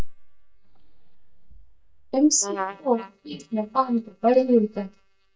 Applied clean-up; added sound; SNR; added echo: neural mask model DeepFilterNet 3.